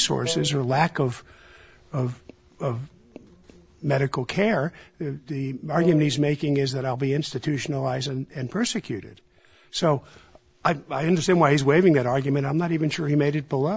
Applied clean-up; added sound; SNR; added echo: none; Wind instrument, woodwind instrument; 12 dB; none.